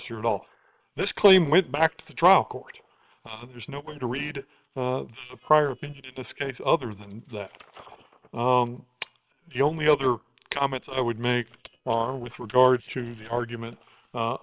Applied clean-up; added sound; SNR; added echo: neural separator model SepFormer WHAM!.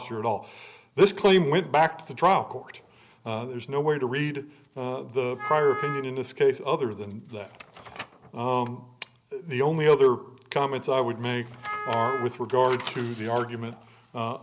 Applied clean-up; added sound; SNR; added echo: none; Wind instrument, woodwind instrument; 9 dB; none.